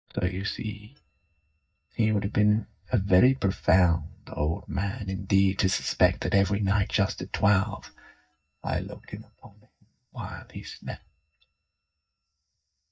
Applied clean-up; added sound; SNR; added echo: neural mask model DeepFilterNet 3.